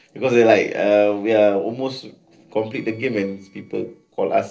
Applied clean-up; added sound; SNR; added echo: neural separator model SepFormer DNS4.